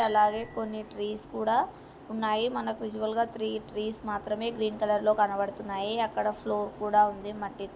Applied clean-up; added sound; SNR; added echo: none; Bicycle bell; 3 dB; none.